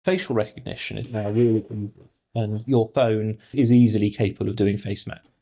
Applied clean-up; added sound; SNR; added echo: neural mask model DeepFilterNet 3.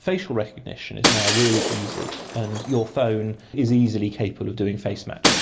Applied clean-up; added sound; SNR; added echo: none; Shatter; 3 dB; reverberation time 1.6 s.